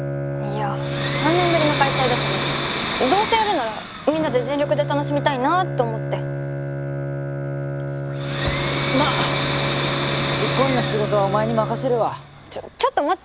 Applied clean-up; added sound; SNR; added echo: none; Domestic sounds, home sounds + Bowed string instrument; 1 dB; none.